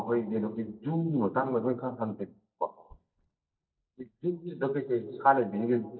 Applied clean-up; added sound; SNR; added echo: neural mask model DeepFilterNet 3.